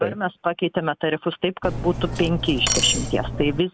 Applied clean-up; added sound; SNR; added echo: none; Cutlery, silverware; 3 dB; none.